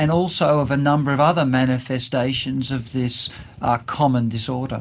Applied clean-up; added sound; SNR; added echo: none; none; none; none.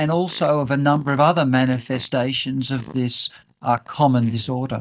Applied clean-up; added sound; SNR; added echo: neural mask model DeepFilterNet 3.